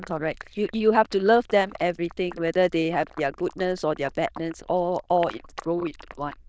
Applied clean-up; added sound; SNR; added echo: neural diffusion model UNIVERSE++.